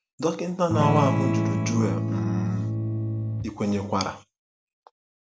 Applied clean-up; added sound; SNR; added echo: none; Electric guitar / Strum; -2 dB; none.